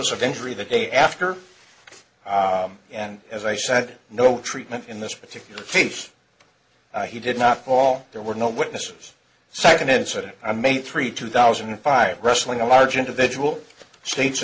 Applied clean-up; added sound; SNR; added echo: none; none; none; none.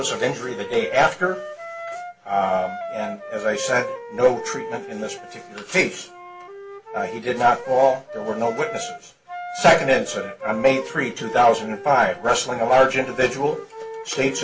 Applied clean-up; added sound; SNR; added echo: none; Wind instrument, woodwind instrument; 12 dB; reverberation time 0.2 s.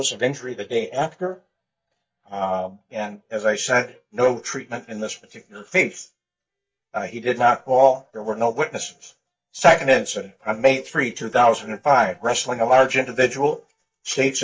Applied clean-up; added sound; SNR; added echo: neural mask model DeepFilterNet 3.